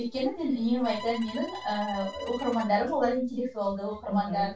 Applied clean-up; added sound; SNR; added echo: none; Bowed string instrument; 16 dB; reverberation time 0.2 s.